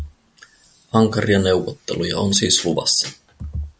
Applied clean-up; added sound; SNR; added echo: none; none; none; none.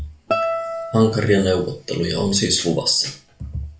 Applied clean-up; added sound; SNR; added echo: none; Guitar; 9 dB; reverberation time 0.4 s.